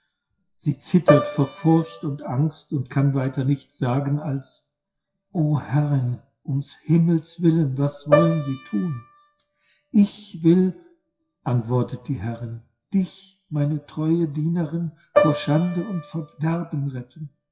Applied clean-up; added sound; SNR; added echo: classical method WPE with log-MMSE.